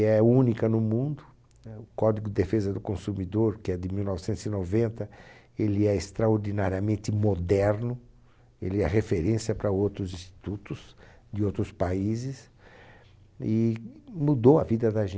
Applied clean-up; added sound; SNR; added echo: none; none; none; none.